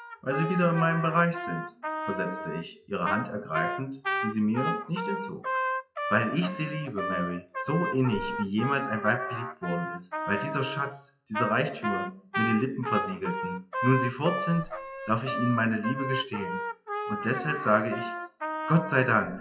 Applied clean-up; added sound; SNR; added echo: classical method WPE with log-MMSE.